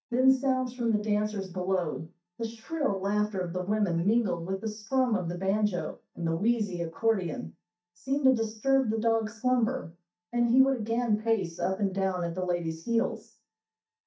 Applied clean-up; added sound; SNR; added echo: neural mask model DeepFilterNet 3.